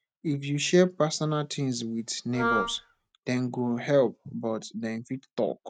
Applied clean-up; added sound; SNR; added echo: neural mask model RNNoise.